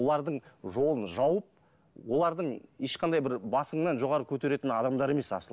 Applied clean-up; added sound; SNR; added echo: none; none; none; none.